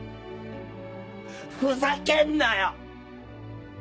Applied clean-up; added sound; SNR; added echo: none; none; none; none.